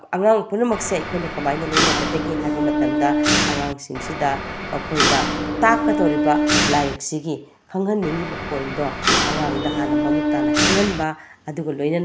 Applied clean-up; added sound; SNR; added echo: none; Mechanisms; -3 dB; none.